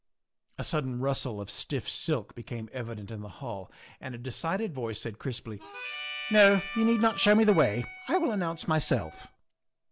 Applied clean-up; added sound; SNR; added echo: none; Harmonica; 11 dB; none.